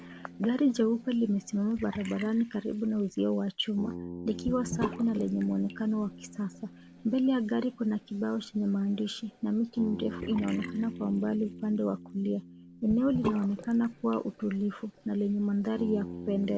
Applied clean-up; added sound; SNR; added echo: none; Bathtub (filling or washing) / Sink (filling or washing) + Bass guitar; 12 dB; none.